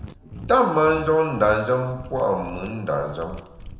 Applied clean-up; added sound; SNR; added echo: none; Mechanisms; 17 dB; reverberation time 0.8 s.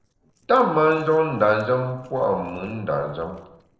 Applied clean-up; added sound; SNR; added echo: neural separator model SepFormer DNS4.